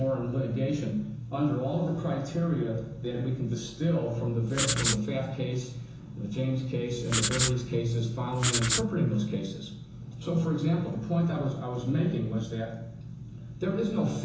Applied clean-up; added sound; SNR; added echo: none; Writing; 0 dB; reverberation time 0.7 s.